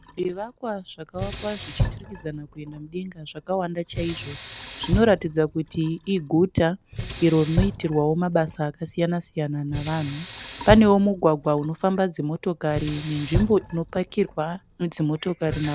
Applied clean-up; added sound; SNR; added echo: none; Sink (filling or washing); 9 dB; none.